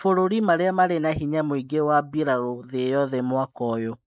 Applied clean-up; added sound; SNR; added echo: neural mask model Resemble Enhance denoiser.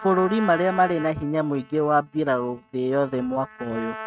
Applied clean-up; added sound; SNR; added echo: neural mask model RNNoise.